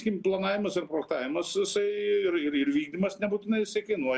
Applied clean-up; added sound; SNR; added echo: none; none; none; none.